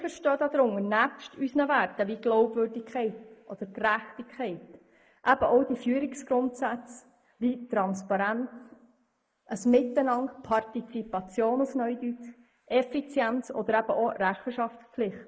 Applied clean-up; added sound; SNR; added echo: neural mask model Resemble Enhance denoiser.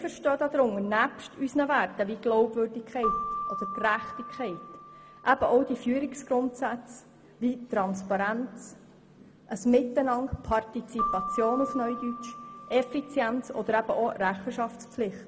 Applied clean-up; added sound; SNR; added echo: none; Keyboard (musical); 11 dB; none.